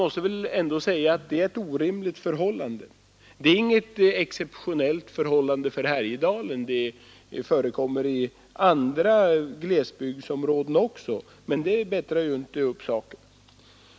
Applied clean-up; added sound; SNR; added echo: none; none; none; none.